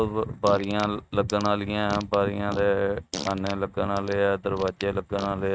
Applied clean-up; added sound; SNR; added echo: neural mask model RNNoise.